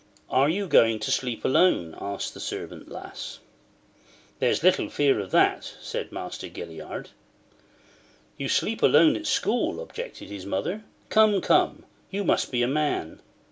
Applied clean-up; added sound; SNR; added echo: none; none; none; none.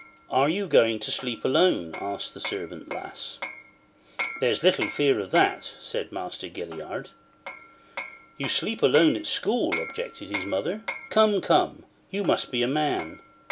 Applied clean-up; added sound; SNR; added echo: none; Hammer; 13 dB; none.